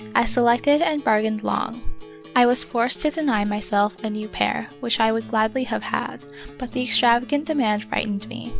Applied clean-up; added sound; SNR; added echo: none; Acoustic guitar; 18 dB; none.